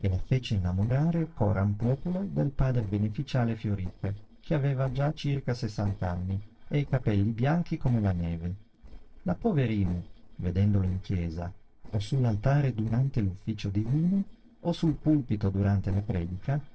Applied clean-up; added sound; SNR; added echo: neural separator model SepFormer DNS4.